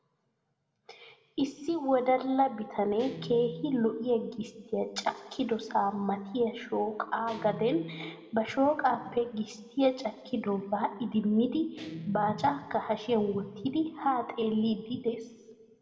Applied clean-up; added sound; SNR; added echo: none; Guitar; 17 dB; reverberation time 1.2 s.